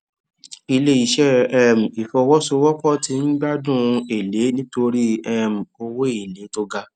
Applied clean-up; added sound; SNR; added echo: none; none; none; none.